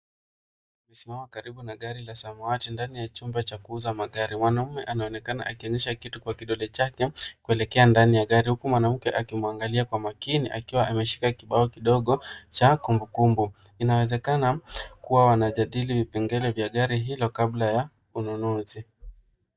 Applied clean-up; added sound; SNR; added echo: neural mask model DeepFilterNet 3.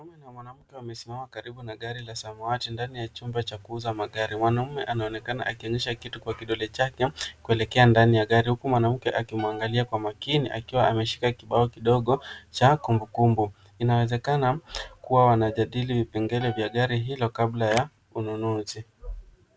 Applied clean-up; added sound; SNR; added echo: none; Piano; 19 dB; none.